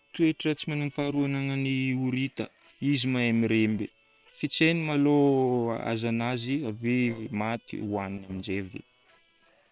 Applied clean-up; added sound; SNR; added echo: neural separator model SepFormer WHAM!.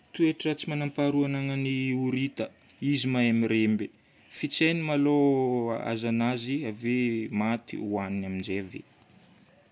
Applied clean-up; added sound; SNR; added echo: none; none; none; none.